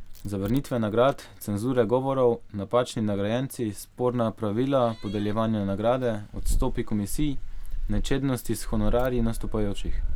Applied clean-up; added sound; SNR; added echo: none; Keys jangling; 4 dB; none.